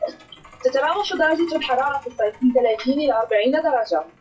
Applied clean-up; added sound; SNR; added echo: classical method WPE with log-MMSE.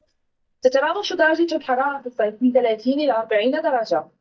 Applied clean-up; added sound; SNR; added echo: neural mask model DeepFilterNet 3.